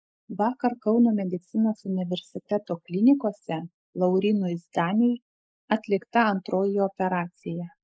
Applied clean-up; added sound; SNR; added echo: neural mask model Resemble Enhance denoiser.